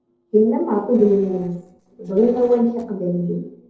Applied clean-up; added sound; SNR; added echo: neural separator model SepFormer DNS4.